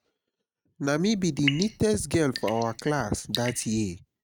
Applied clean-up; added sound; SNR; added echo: neural mask model RNNoise.